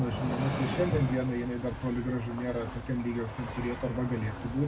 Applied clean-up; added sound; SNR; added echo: none; Train; 6 dB; reverberation time 0.3 s.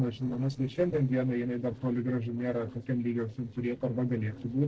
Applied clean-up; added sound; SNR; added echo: neural separator model SepFormer DNS4.